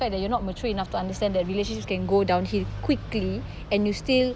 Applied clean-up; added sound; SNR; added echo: none; none; none; none.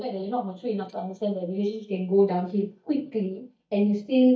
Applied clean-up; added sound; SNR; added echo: neural mask model DeepFilterNet 3.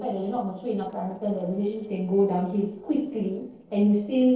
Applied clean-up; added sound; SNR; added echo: neural separator model SepFormer DNS4.